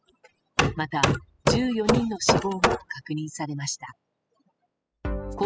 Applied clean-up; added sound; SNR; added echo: classical method spectral subtraction.